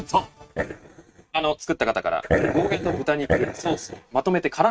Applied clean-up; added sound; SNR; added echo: neural mask model RNNoise.